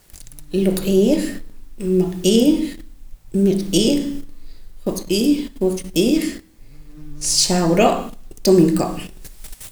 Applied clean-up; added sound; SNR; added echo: none; Buzz; 14 dB; none.